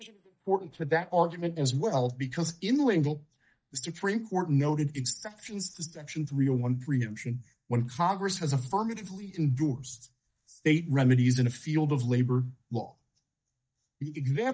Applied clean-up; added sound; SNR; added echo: neural mask model DeepFilterNet 3.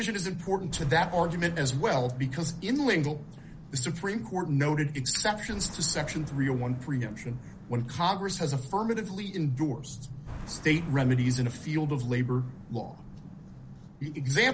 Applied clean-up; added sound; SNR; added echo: none; Car passing by; 17 dB; none.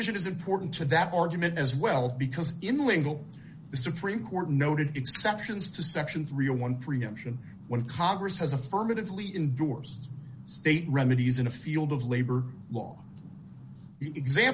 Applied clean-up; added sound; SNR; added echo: none; none; none; none.